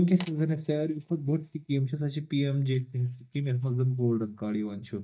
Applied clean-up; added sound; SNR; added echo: neural mask model DeepFilterNet 3.